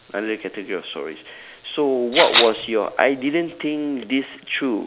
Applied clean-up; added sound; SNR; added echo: none; Rattle (instrument); -4 dB; none.